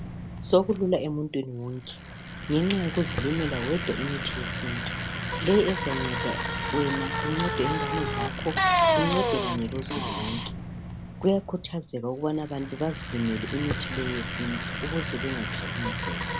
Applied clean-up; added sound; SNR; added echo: none; Bicycle; 1 dB; none.